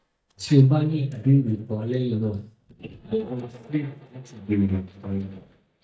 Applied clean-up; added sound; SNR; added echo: neural mask model DeepFilterNet 3.